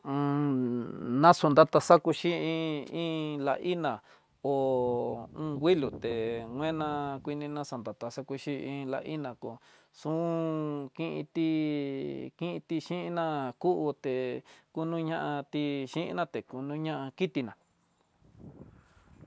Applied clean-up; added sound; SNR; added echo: none; none; none; none.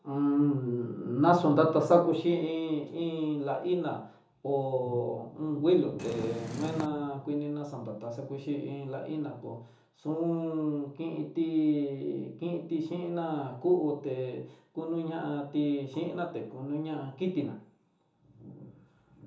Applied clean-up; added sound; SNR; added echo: none; Purr; 7 dB; reverberation time 0.9 s.